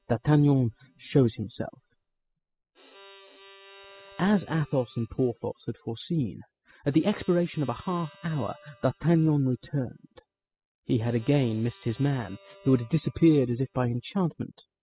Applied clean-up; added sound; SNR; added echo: classical method spectral subtraction.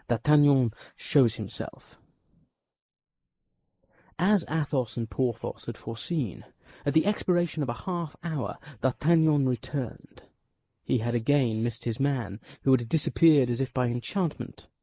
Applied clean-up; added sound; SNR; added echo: neural mask model Resemble Enhance denoiser.